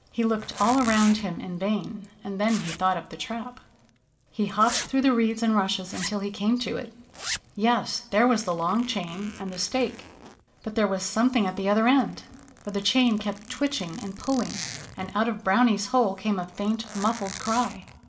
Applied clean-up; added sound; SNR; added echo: none; Zipper (clothing); 16 dB; reverberation time 0.8 s.